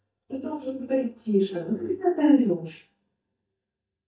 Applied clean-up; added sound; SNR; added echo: neural mask model DeepFilterNet 3.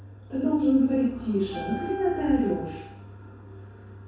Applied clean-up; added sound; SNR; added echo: none; Wind instrument, woodwind instrument; 13 dB; reverberation time 0.7 s.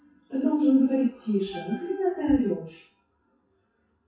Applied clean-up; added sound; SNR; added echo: classical method WPE with log-MMSE.